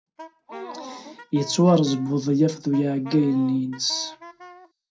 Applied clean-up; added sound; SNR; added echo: none; Wind instrument, woodwind instrument; 19 dB; reverberation time 0.2 s.